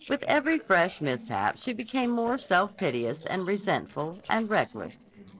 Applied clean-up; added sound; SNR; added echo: neural separator model SepFormer DNS4.